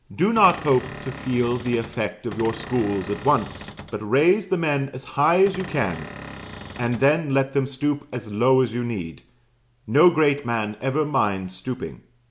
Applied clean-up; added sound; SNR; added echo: none; Cupboard open or close / Door; 13 dB; none.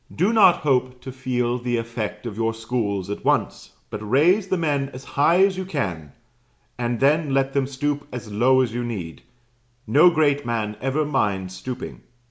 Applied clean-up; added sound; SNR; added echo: none; none; none; none.